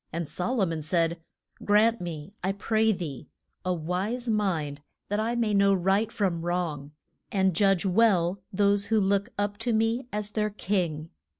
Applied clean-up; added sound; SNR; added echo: none; none; none; none.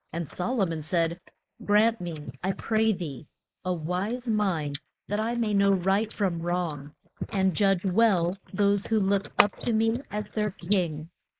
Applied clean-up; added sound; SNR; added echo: neural mask model Resemble Enhance denoiser.